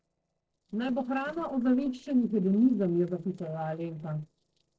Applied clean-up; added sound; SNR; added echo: neural separator model SepFormer DNS4.